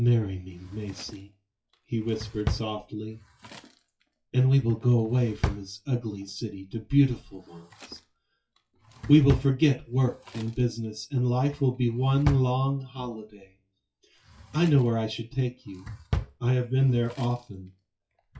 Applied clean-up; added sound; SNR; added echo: classical method WPE with log-MMSE.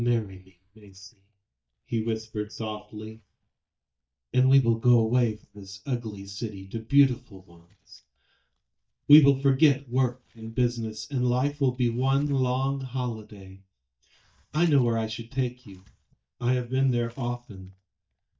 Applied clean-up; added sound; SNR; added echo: neural mask model DeepFilterNet 3.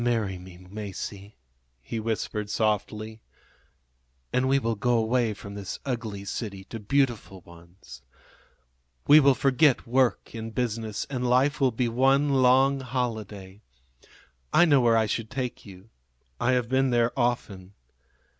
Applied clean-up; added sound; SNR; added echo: none; none; none; none.